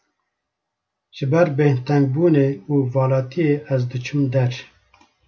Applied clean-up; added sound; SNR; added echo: none; none; none; none.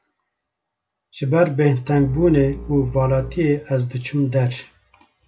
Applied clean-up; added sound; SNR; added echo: none; Bowed string instrument; 13 dB; none.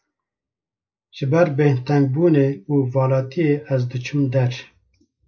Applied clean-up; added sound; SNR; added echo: neural mask model Resemble Enhance denoiser.